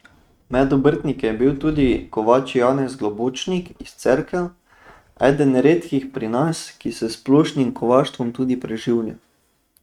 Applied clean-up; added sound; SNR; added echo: neural mask model RNNoise.